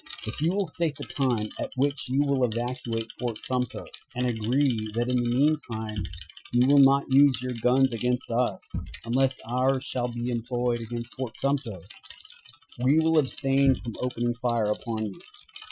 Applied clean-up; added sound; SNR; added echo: classical method Wiener filter.